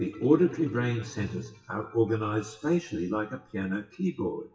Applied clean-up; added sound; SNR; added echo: classical method WPE with log-MMSE.